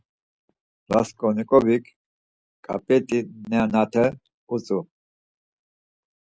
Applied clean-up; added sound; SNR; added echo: none; none; none; none.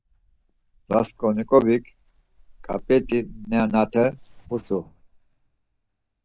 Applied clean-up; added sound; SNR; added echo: neural mask model DeepFilterNet 3.